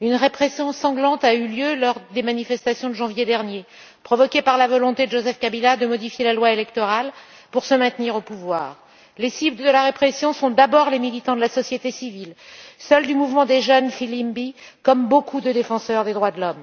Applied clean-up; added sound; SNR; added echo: none; none; none; none.